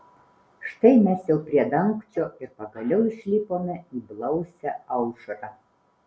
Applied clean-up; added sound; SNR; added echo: none; none; none; none.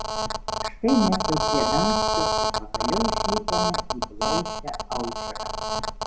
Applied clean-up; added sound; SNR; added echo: none; Telephone; -3 dB; reverberation time 0.3 s.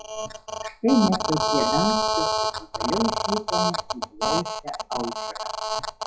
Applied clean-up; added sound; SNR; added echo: classical method WPE with log-MMSE.